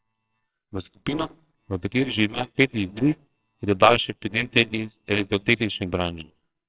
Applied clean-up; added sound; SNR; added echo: neural separator model SepFormer WHAMR!.